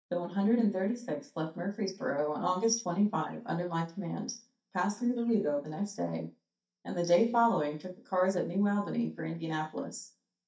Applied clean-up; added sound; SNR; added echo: neural mask model DeepFilterNet 3.